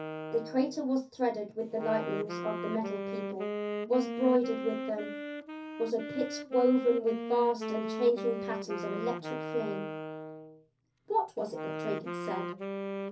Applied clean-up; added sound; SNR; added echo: none; Wind instrument, woodwind instrument; 6 dB; reverberation time 0.3 s.